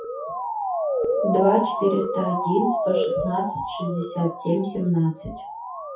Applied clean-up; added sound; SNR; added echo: classical method WPE with log-MMSE.